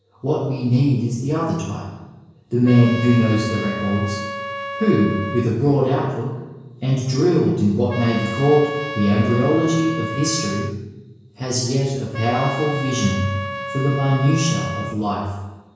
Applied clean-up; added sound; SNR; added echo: none; Trumpet; 10 dB; reverberation time 1.0 s.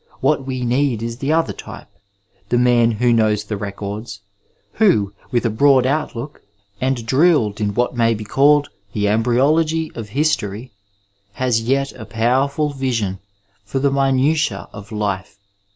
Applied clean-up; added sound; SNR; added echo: none; none; none; none.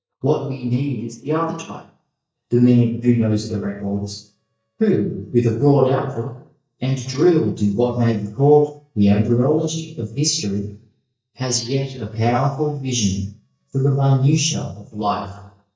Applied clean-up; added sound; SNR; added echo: neural mask model DeepFilterNet 3.